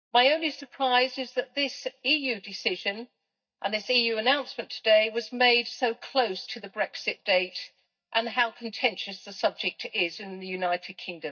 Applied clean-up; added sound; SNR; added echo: neural mask model DeepFilterNet 3.